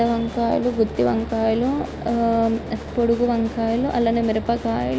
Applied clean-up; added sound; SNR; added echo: none; Musical instrument + Guitar; 14 dB; none.